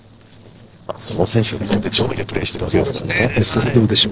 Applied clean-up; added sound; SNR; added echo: neural separator model SepFormer DNS4.